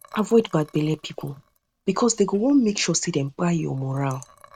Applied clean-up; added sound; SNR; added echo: neural mask model RNNoise.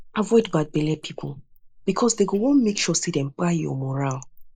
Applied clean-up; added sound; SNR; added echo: neural mask model Resemble Enhance denoiser.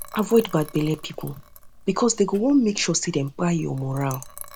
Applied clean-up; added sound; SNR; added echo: none; Liquid; 18 dB; none.